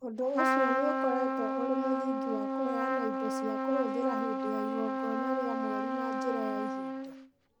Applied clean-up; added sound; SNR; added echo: none; Trumpet; -3 dB; none.